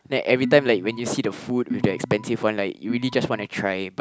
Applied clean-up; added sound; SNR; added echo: none; Organ; 12 dB; none.